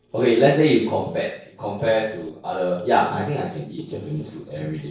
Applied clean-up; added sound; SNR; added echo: neural separator model SepFormer DNS4.